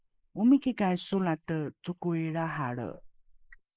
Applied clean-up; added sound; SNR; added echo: neural mask model Resemble Enhance denoiser.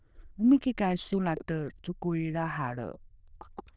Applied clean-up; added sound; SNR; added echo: neural diffusion model UNIVERSE++.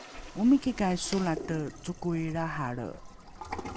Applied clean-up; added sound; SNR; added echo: none; Bird vocalization, bird call, bird song + Toilet flush; 12 dB; none.